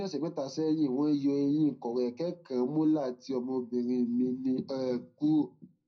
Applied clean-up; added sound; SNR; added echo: none; none; none; reverberation time 0.3 s.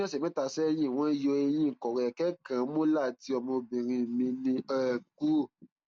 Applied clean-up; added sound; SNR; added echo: none; none; none; none.